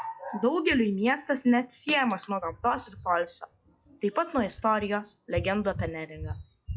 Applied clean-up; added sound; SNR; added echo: classical method log-MMSE.